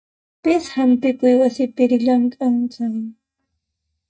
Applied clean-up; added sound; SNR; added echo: neural mask model DeepFilterNet 3.